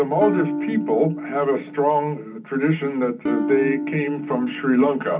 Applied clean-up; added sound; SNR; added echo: none; Electric guitar / Strum; 6 dB; reverberation time 0.4 s.